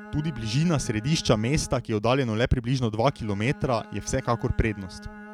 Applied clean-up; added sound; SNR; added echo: none; Bowed string instrument; 19 dB; none.